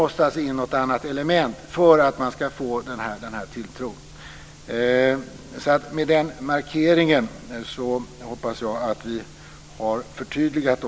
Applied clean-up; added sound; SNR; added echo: none; none; none; none.